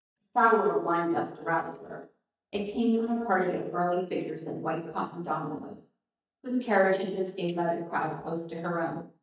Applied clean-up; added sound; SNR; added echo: neural mask model DeepFilterNet 3.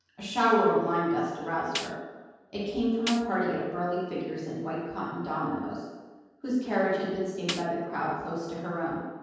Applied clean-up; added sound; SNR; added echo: none; Snare drum; 12 dB; reverberation time 1.2 s.